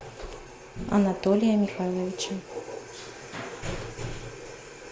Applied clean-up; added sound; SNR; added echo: none; none; none; none.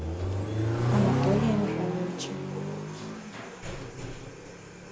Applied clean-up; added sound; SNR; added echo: none; Accelerating, revving, vroom; -3 dB; none.